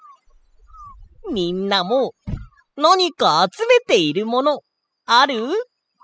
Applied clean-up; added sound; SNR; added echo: classical method spectral subtraction.